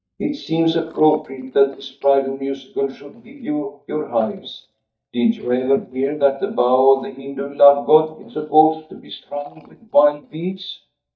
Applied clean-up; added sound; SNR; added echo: neural mask model DeepFilterNet 3.